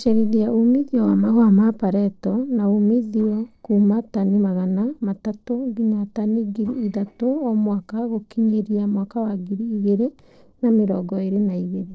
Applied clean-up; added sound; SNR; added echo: neural separator model SepFormer DNS4.